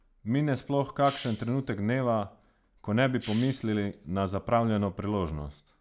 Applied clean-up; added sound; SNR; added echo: none; Hiss; 14 dB; none.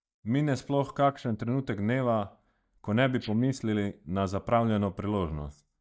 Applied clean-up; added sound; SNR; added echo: neural mask model DeepFilterNet 3.